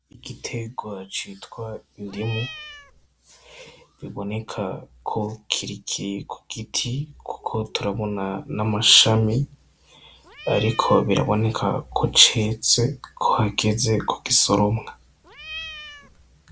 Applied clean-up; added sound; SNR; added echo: none; Cat; 14 dB; none.